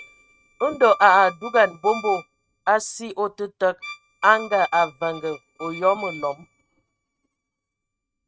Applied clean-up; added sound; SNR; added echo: neural mask model RNNoise.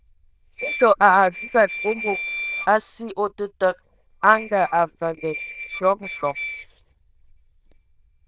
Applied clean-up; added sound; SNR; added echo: neural diffusion model UNIVERSE++.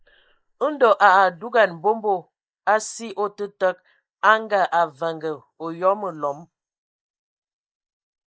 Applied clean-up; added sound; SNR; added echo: neural mask model Resemble Enhance denoiser.